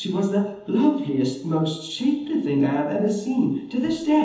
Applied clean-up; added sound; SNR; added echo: none; none; none; reverberation time 1.3 s.